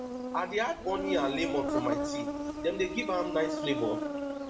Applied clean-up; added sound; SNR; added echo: none; Insect; 1 dB; reverberation time 0.7 s.